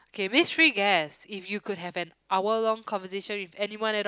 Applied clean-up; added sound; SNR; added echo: none; none; none; none.